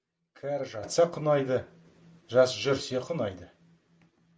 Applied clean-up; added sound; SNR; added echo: none; none; none; none.